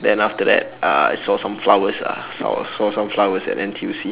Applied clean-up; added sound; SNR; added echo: none; none; none; none.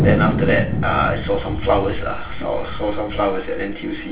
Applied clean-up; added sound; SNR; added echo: none; Thunder; 2 dB; reverberation time 0.3 s.